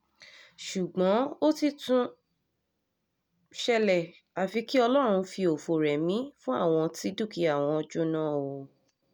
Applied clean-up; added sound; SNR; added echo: none; none; none; none.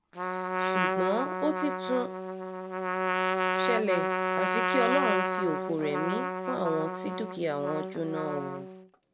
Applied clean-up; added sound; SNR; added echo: none; Trumpet; -2 dB; none.